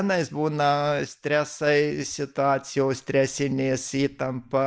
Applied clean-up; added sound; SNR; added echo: neural mask model Resemble Enhance denoiser.